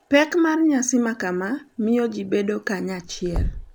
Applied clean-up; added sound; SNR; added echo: none; Toilet flush; 12 dB; none.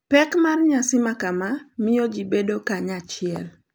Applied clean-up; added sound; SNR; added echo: none; none; none; none.